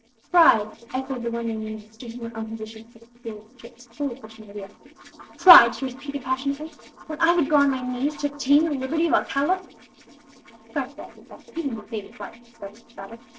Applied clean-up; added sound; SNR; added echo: neural separator model SepFormer DNS4.